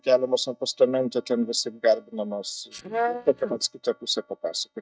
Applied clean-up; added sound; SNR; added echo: neural mask model DeepFilterNet 3.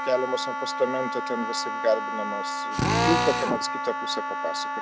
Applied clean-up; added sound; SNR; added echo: none; Drill + Wind instrument, woodwind instrument; -1 dB; none.